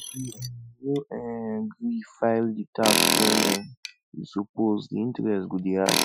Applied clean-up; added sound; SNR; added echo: classical method Wiener filter.